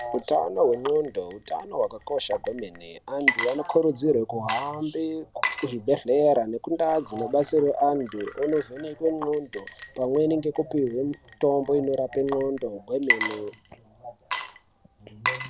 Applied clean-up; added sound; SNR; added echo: none; Water / Liquid; 10 dB; none.